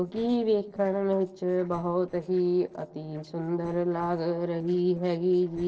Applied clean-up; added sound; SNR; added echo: neural separator model SepFormer DNS4.